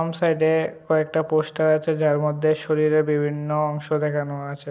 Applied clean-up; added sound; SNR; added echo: none; none; none; none.